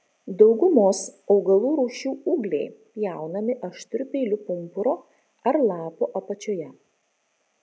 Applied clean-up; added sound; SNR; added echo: none; none; none; none.